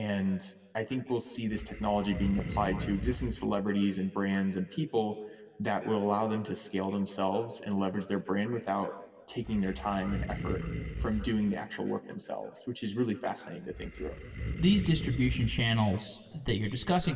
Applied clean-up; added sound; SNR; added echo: none; Animal; 7 dB; reverberation time 1.4 s.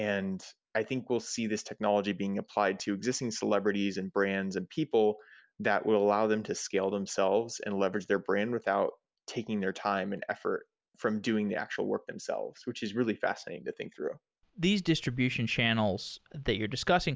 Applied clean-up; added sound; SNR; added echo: none; none; none; none.